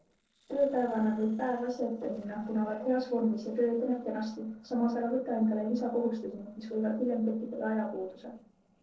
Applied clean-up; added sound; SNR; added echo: neural separator model SepFormer DNS4.